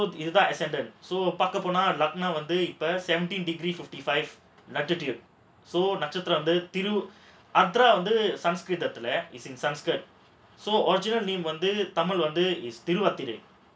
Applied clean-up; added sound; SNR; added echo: none; none; none; none.